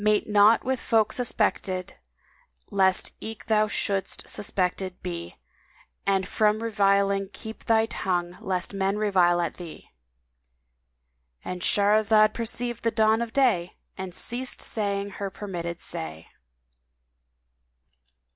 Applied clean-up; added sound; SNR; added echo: none; none; none; none.